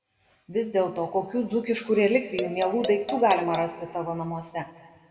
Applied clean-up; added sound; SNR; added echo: none; Marimba, xylophone; 8 dB; reverberation time 2.2 s.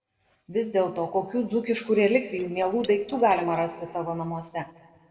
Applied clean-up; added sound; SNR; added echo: neural separator model SepFormer DNS4.